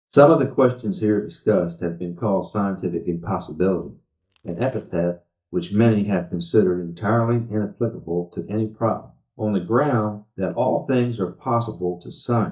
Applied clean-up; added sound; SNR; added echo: neural mask model DeepFilterNet 3.